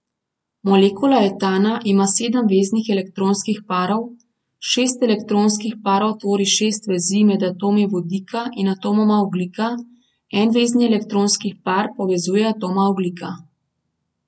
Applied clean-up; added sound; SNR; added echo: none; none; none; none.